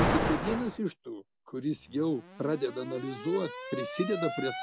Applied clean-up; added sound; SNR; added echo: none; Alarm; 2 dB; none.